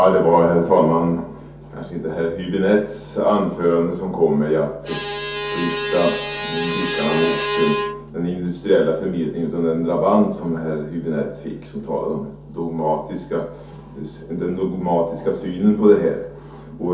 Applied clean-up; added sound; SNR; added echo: none; Bowed string instrument; 4 dB; reverberation time 0.5 s.